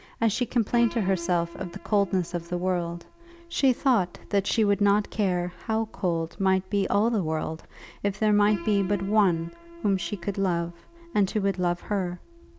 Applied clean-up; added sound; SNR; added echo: none; Piano; 19 dB; none.